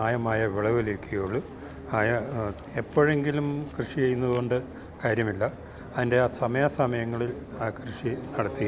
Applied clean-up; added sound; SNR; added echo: none; Walk, footsteps; 19 dB; none.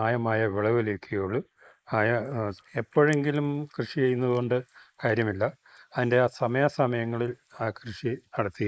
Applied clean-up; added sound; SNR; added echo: neural mask model Resemble Enhance denoiser.